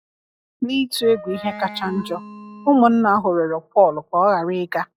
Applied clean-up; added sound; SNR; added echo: classical method log-MMSE.